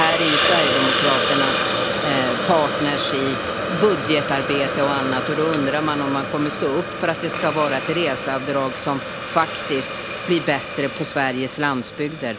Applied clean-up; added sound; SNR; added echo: none; Hiss; 1 dB; none.